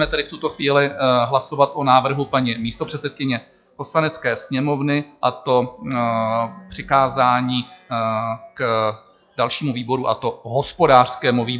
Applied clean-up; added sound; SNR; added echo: classical method log-MMSE.